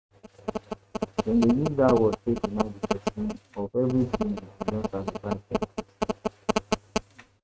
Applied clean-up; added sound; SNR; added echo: neural mask model RNNoise.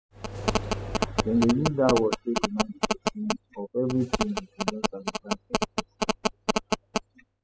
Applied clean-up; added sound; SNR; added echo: classical method spectral subtraction.